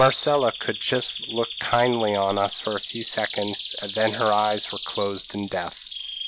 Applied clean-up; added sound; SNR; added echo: none; Bird vocalization, bird call, bird song; 10 dB; none.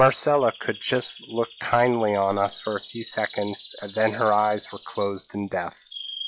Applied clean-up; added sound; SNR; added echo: classical method log-MMSE.